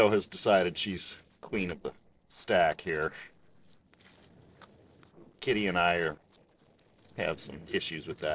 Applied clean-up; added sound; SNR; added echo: neural separator model SepFormer DNS4.